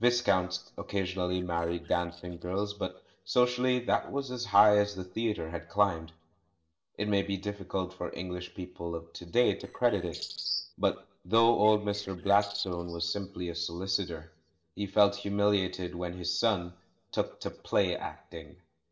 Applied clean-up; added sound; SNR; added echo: neural separator model SepFormer DNS4.